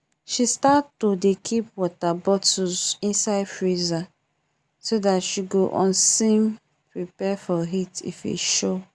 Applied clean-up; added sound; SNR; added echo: none; none; none; none.